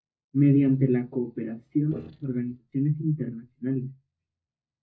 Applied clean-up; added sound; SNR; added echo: neural mask model DeepFilterNet 3.